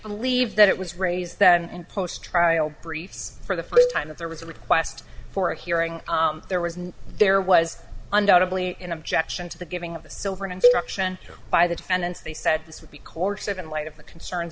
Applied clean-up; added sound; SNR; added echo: none; Cowbell; 1 dB; none.